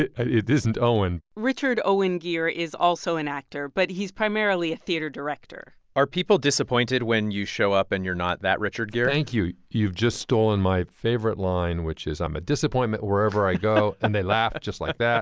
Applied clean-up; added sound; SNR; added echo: none; none; none; none.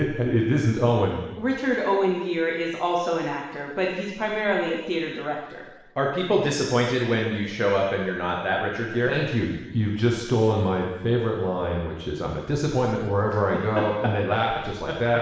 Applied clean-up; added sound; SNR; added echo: none; none; none; reverberation time 1.1 s.